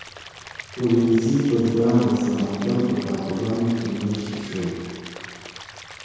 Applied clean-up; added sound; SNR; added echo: none; Stream / Liquid; 17 dB; reverberation time 2.0 s.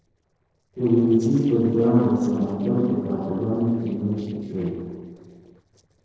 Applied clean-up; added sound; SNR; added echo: neural separator model SepFormer DNS4.